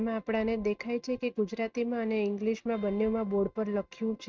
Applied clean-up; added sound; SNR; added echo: neural mask model RNNoise.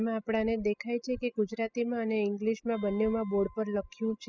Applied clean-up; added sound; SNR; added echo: classical method spectral subtraction.